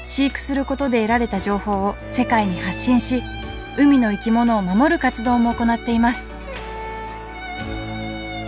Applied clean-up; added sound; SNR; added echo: none; Bowed string instrument; 17 dB; none.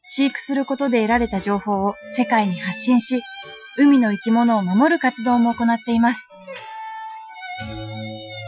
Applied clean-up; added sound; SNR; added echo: classical method Wiener filter.